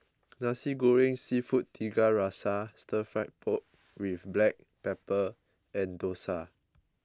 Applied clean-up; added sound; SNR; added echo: none; none; none; none.